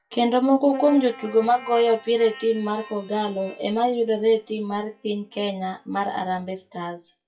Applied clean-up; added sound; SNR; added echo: classical method WPE with log-MMSE.